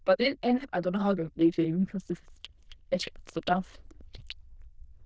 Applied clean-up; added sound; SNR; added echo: neural diffusion model UNIVERSE++.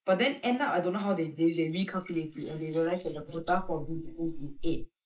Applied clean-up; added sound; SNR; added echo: neural mask model Resemble Enhance denoiser.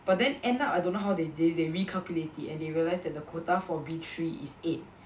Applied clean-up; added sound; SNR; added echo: none; none; none; none.